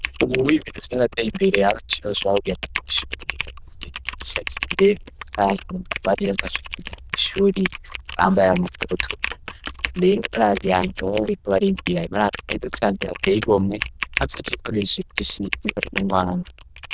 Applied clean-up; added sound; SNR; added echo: neural diffusion model UNIVERSE++.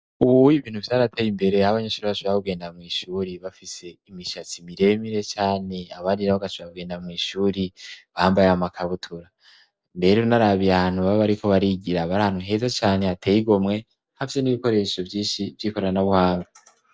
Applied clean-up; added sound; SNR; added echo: none; none; none; none.